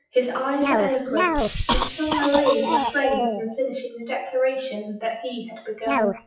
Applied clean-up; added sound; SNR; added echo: classical method WPE with log-MMSE.